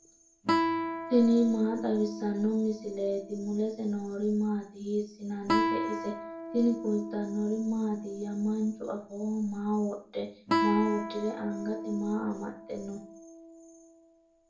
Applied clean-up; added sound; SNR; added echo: none; Guitar; 5 dB; reverberation time 0.4 s.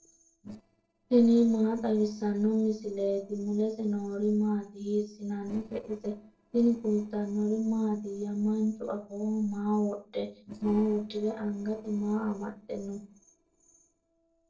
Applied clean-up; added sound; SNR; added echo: neural separator model SepFormer DNS4.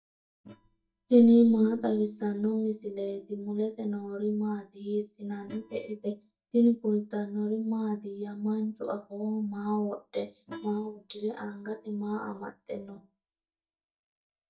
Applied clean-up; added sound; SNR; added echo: neural mask model DeepFilterNet 3.